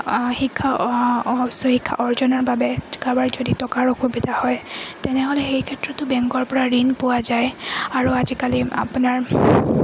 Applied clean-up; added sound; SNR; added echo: none; none; none; none.